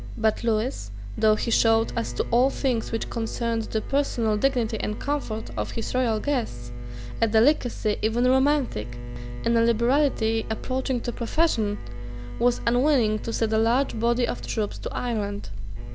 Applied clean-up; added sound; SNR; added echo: none; Bowed string instrument; 19 dB; none.